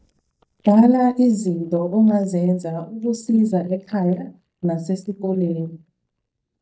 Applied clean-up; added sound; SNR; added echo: neural mask model DeepFilterNet 3.